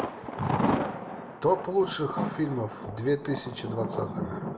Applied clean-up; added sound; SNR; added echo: none; Thunder; 1 dB; reverberation time 2.2 s.